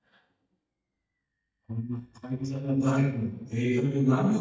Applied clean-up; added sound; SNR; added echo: neural mask model DeepFilterNet 3.